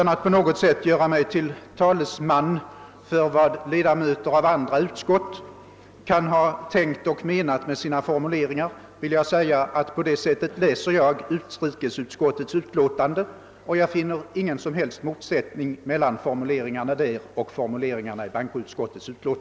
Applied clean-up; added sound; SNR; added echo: none; none; none; none.